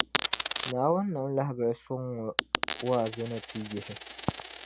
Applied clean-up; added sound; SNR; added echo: none; Coin (dropping); -1 dB; none.